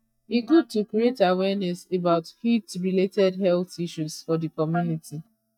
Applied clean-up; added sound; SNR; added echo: neural mask model DeepFilterNet 3.